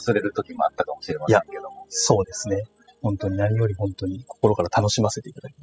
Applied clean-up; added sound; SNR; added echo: classical method spectral subtraction.